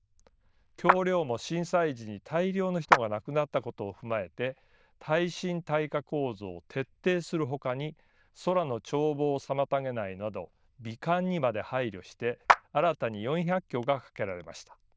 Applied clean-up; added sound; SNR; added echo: neural diffusion model UNIVERSE++.